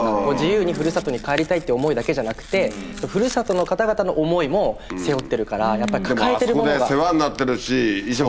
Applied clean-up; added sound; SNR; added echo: none; Tearing; 19 dB; none.